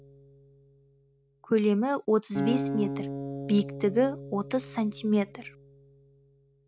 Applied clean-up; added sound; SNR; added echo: none; Acoustic guitar; 8 dB; none.